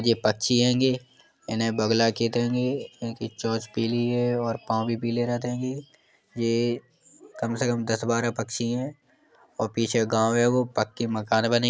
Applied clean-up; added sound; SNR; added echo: none; none; none; none.